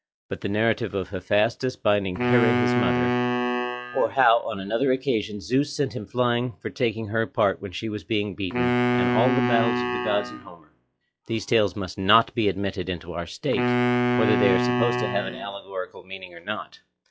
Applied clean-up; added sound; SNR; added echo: classical method log-MMSE.